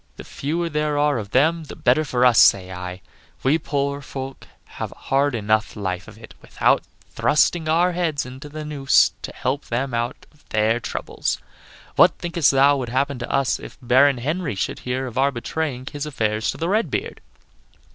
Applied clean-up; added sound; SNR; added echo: none; none; none; none.